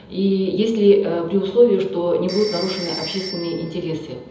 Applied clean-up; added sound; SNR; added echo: none; Telephone; 16 dB; reverberation time 0.7 s.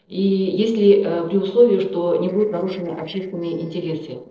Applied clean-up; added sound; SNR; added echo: neural separator model SepFormer DNS4.